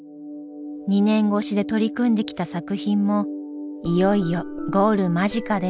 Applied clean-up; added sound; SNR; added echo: none; none; none; none.